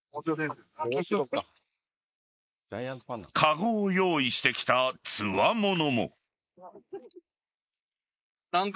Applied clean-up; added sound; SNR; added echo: neural mask model Resemble Enhance denoiser.